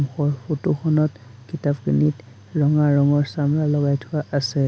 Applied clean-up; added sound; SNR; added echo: none; none; none; none.